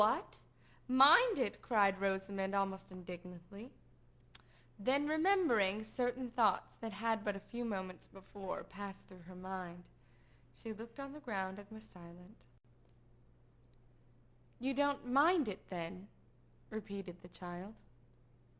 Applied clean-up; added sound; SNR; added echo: none; none; none; none.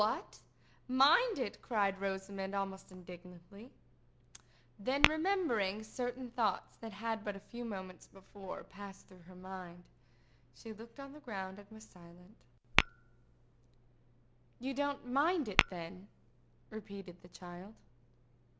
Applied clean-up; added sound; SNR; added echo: none; Tap / Glass; -2 dB; none.